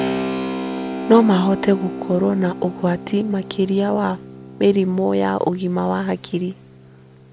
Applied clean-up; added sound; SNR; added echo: none; Keyboard (musical); 9 dB; none.